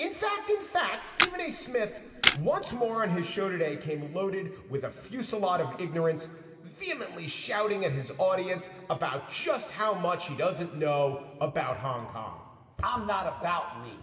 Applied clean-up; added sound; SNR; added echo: none; Camera; 0 dB; reverberation time 2.3 s.